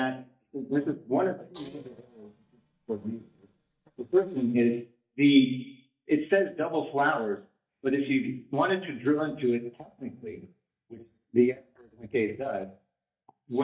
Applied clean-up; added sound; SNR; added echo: neural mask model DeepFilterNet 3.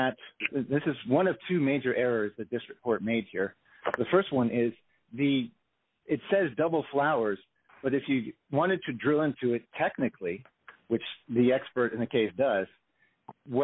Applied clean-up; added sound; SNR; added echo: none; none; none; none.